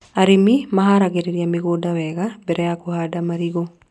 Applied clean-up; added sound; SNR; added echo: none; none; none; none.